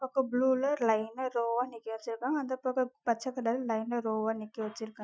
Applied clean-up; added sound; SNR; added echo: classical method Wiener filter.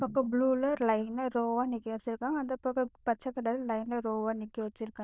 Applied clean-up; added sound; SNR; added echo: neural diffusion model UNIVERSE++.